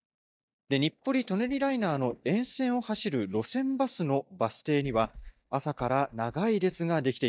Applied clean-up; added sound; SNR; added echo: neural mask model DeepFilterNet 3.